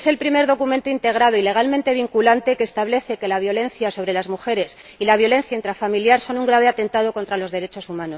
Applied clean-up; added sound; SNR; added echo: none; none; none; none.